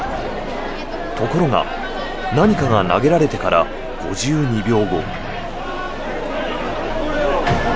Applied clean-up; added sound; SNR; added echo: none; Sliding door; 15 dB; none.